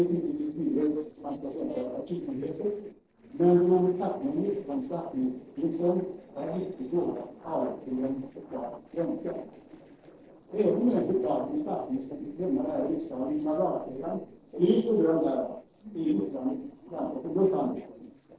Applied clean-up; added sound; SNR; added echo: neural separator model SepFormer DNS4.